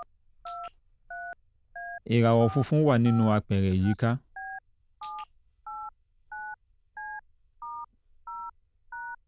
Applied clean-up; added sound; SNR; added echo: neural diffusion model UNIVERSE++.